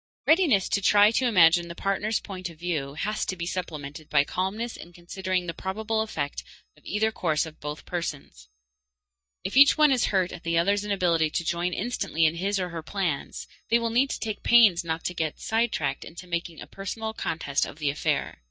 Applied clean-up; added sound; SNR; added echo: neural mask model DeepFilterNet 3.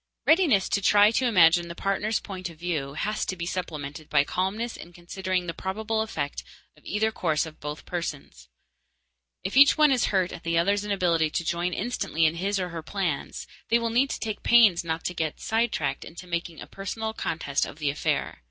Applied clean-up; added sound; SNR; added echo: none; none; none; none.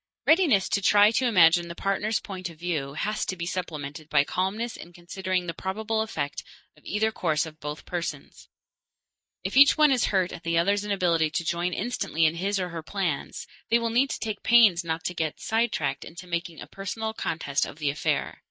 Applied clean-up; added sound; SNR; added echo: neural mask model Resemble Enhance denoiser.